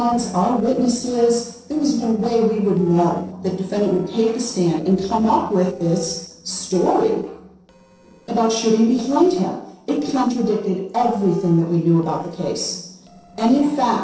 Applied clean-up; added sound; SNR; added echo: neural separator model SepFormer DNS4.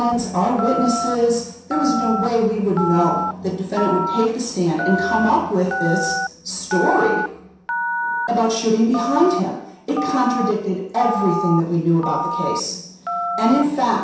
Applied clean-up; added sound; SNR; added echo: none; Telephone; 6 dB; reverberation time 0.7 s.